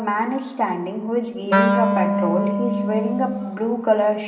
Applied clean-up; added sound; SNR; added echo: none; Wind instrument, woodwind instrument; -1 dB; reverberation time 0.9 s.